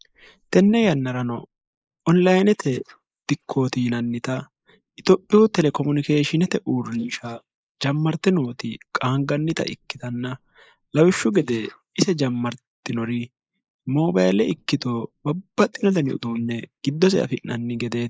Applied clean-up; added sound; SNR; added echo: neural mask model Resemble Enhance denoiser.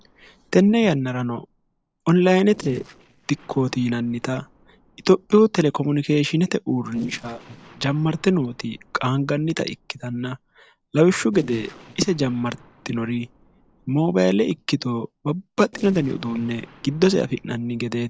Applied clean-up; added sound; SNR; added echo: neural separator model SepFormer DNS4.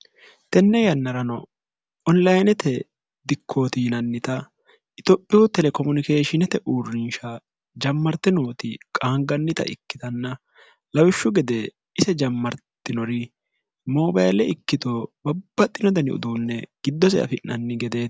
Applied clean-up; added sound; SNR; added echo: none; none; none; none.